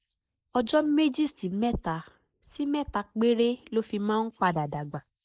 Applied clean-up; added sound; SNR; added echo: neural mask model Resemble Enhance denoiser.